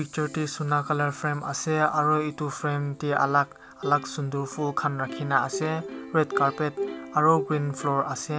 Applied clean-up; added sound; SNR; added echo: none; Plucked string instrument; 12 dB; none.